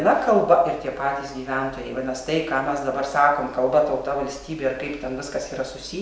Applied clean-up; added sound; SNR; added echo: none; none; none; none.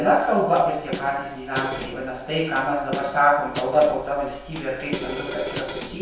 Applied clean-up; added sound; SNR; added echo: none; Snare drum; 9 dB; reverberation time 0.3 s.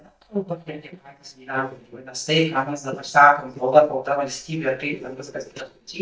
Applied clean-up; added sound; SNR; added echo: neural mask model DeepFilterNet 3.